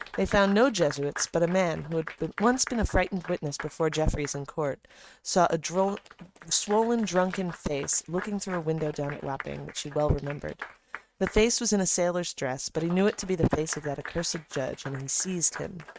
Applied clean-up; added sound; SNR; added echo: neural mask model RNNoise.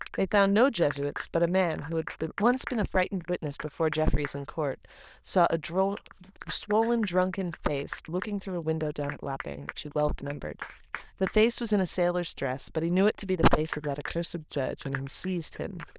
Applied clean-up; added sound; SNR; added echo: neural diffusion model UNIVERSE++.